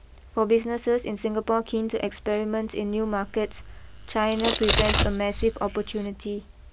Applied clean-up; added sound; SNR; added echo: none; Domestic sounds, home sounds; -1 dB; none.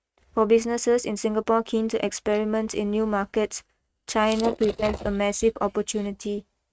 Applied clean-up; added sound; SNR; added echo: neural mask model RNNoise.